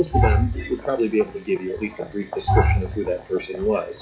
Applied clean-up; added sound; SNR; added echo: classical method log-MMSE.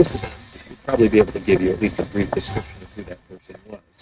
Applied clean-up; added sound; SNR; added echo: neural mask model RNNoise.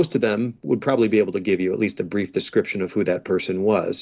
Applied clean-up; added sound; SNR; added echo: none; none; none; none.